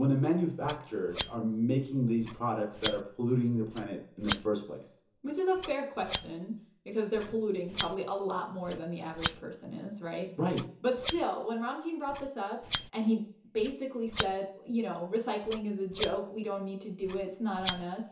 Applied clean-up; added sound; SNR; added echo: none; Scissors; 3 dB; reverberation time 0.7 s.